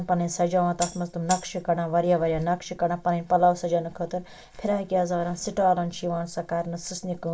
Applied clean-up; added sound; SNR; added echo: none; Tambourine; 11 dB; reverberation time 0.2 s.